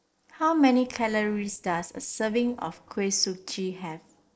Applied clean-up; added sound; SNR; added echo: neural separator model SepFormer DNS4.